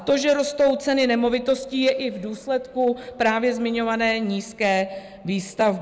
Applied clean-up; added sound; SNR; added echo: none; none; none; none.